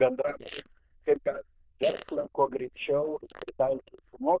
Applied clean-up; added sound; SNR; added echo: neural diffusion model UNIVERSE++.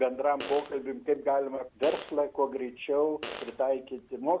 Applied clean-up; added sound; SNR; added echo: none; Fart; 15 dB; none.